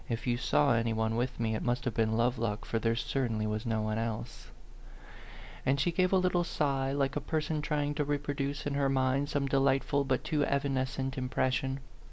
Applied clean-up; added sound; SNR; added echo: none; none; none; none.